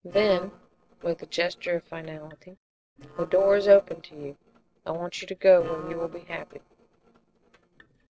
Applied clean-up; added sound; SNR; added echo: neural separator model SepFormer DNS4.